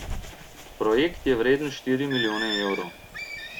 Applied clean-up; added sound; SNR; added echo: none; Bird; 8 dB; none.